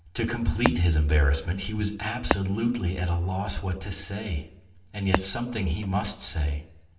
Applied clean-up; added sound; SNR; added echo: none; Shatter; 7 dB; reverberation time 0.6 s.